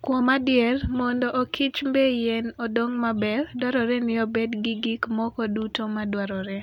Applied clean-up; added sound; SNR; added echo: none; none; none; none.